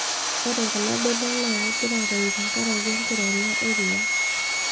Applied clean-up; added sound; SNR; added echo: none; Sawing; -4 dB; none.